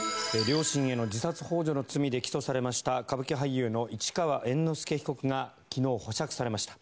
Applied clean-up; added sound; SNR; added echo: none; none; none; none.